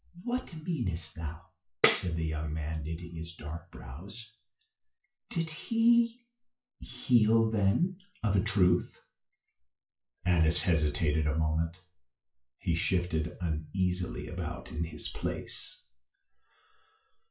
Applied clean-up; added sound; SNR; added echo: classical method WPE with log-MMSE.